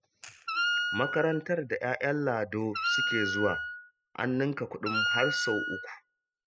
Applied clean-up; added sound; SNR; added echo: classical method spectral subtraction.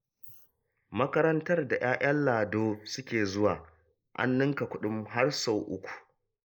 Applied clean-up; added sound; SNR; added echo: neural mask model Resemble Enhance denoiser.